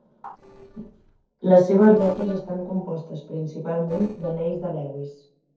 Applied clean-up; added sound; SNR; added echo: neural separator model SepFormer DNS4.